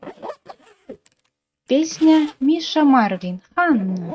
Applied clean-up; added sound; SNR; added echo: neural mask model RNNoise.